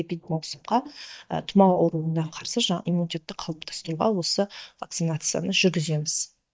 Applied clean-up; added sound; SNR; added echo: neural mask model DeepFilterNet 3.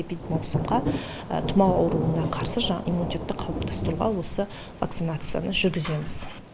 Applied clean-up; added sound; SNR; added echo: none; Thunder / Rain; 6 dB; none.